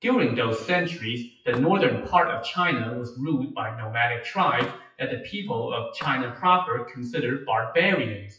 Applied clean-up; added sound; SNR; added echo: classical method WPE with log-MMSE.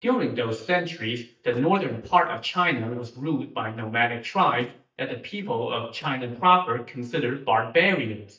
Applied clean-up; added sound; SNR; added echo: neural mask model DeepFilterNet 3.